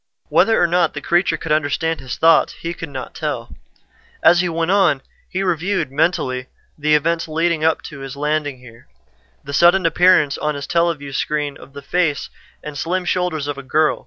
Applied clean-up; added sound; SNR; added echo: none; none; none; none.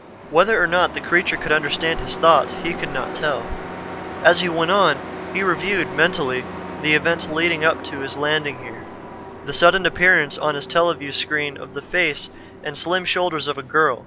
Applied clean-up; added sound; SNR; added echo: none; Truck; 12 dB; none.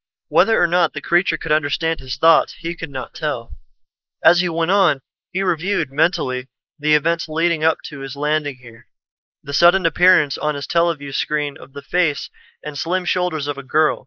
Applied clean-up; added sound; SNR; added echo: neural mask model Resemble Enhance denoiser.